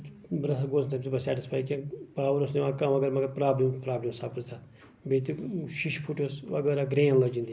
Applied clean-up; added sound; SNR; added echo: none; none; none; none.